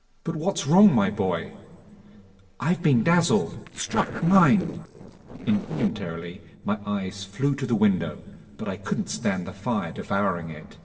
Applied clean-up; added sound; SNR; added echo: neural separator model SepFormer DNS4.